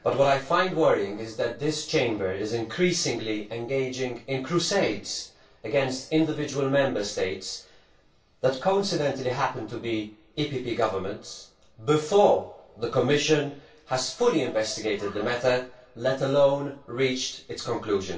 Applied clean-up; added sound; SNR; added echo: none; none; none; reverberation time 0.2 s.